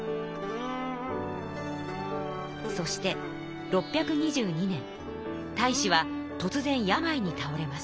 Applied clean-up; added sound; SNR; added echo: none; none; none; none.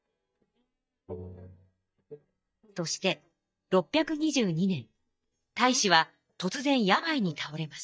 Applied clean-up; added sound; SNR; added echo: neural mask model DeepFilterNet 3.